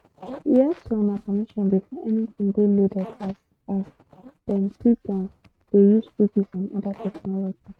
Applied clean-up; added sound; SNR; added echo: neural mask model RNNoise.